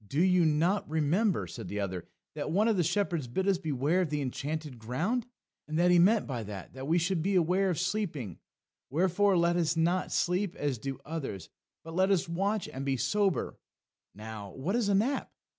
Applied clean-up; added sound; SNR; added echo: none; none; none; none.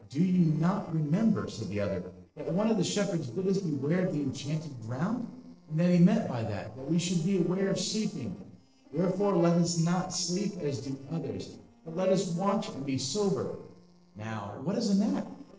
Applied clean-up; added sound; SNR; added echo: neural separator model SepFormer DNS4.